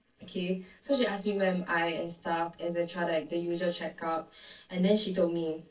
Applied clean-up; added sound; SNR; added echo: neural separator model SepFormer DNS4.